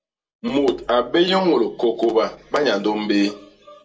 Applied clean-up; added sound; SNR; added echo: none; none; none; reverberation time 0.2 s.